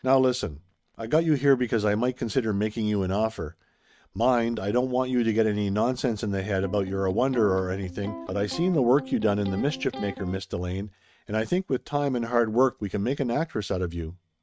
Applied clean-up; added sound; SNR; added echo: neural mask model RNNoise.